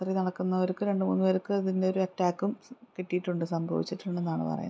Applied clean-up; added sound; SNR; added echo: none; none; none; none.